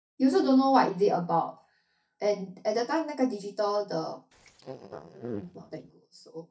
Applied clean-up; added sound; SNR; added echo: neural mask model DeepFilterNet 3.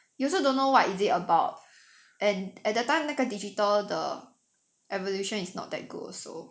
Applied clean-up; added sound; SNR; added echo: none; none; none; none.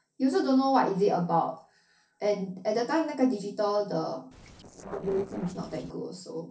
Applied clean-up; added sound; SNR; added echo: neural separator model SepFormer DNS4.